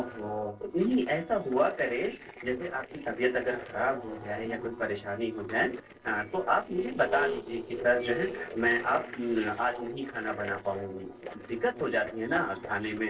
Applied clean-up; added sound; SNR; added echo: neural separator model SepFormer DNS4.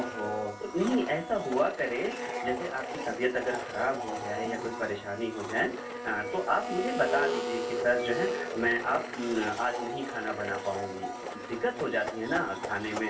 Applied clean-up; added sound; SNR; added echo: none; Domestic sounds, home sounds; 5 dB; reverberation time 0.3 s.